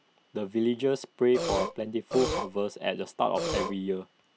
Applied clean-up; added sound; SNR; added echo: none; Burping, eructation; 3 dB; none.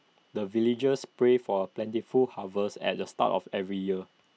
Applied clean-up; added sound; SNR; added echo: none; none; none; none.